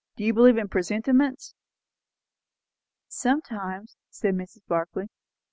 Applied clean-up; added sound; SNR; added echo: none; none; none; none.